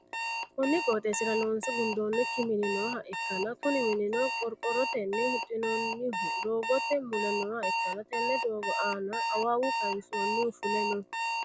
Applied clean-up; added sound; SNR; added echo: none; Alarm; 2 dB; none.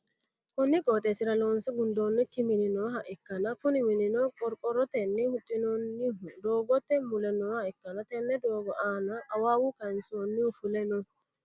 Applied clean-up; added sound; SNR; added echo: none; none; none; none.